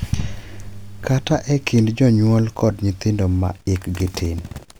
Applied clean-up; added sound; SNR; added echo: none; none; none; none.